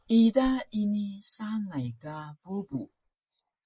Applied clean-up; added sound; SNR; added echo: neural mask model Resemble Enhance denoiser.